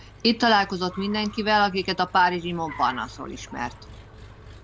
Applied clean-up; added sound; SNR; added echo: none; Engine + Car; 18 dB; none.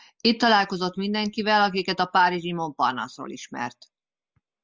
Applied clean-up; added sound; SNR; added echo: none; none; none; none.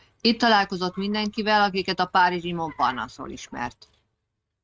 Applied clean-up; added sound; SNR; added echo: neural mask model RNNoise.